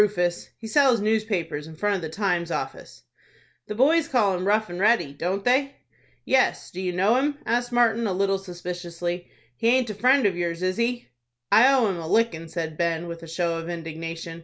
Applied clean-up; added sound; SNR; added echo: none; none; none; none.